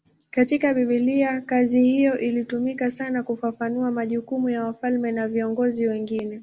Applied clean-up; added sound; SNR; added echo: none; none; none; none.